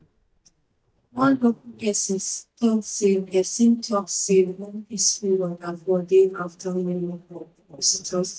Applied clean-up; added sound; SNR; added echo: neural mask model DeepFilterNet 3.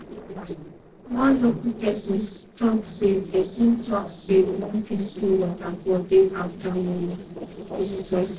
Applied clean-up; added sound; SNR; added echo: neural separator model SepFormer DNS4.